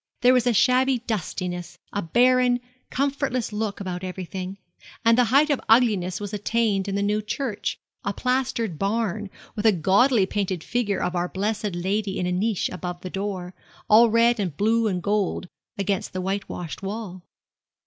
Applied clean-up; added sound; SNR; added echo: none; none; none; none.